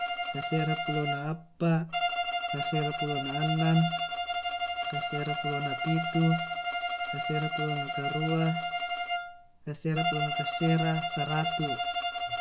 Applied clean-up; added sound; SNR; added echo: none; Bowed string instrument; 1 dB; none.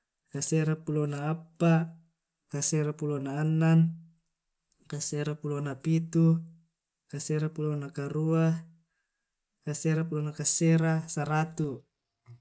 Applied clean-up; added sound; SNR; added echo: none; none; none; none.